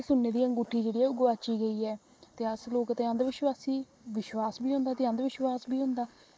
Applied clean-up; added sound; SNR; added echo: neural mask model Resemble Enhance denoiser.